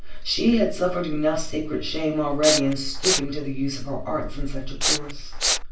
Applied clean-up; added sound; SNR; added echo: none; Respiratory sounds; 1 dB; reverberation time 0.3 s.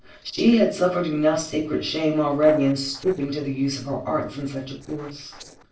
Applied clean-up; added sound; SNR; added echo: neural separator model SepFormer DNS4.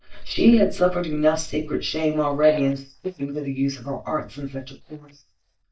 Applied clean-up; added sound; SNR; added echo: neural mask model DeepFilterNet 3.